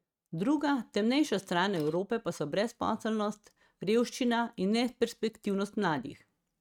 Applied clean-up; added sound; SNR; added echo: neural mask model RNNoise.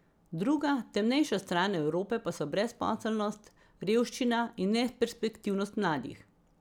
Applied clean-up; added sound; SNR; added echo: none; none; none; none.